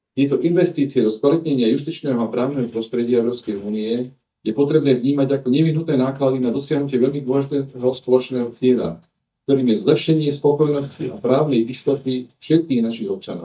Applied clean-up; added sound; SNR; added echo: neural mask model DeepFilterNet 3.